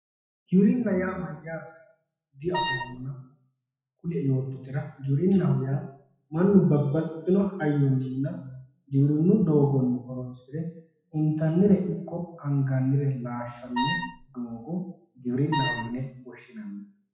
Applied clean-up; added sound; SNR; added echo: classical method WPE with log-MMSE.